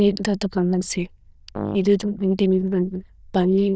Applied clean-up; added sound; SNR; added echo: neural diffusion model UNIVERSE++.